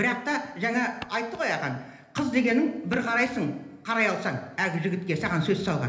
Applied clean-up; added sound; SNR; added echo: none; Walk, footsteps; 17 dB; reverberation time 1.0 s.